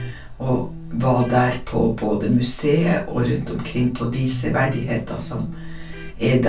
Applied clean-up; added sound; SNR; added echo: none; Electric guitar; 15 dB; reverberation time 0.2 s.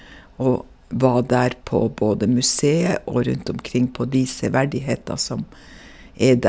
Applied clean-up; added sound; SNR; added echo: none; none; none; none.